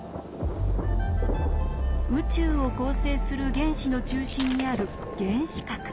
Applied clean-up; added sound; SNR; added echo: none; Shatter + Thunder; 12 dB; none.